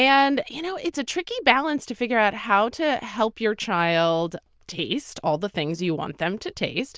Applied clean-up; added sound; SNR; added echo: neural diffusion model UNIVERSE++.